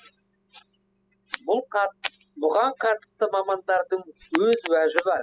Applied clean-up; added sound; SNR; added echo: classical method spectral subtraction.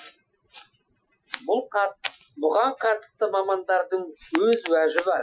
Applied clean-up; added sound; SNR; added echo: classical method Wiener filter.